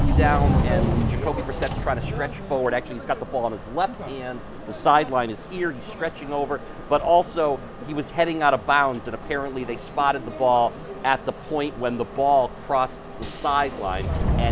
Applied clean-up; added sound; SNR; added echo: none; Subway, metro, underground; 3 dB; none.